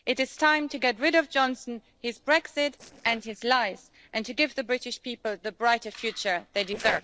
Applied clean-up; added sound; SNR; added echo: neural separator model SepFormer DNS4.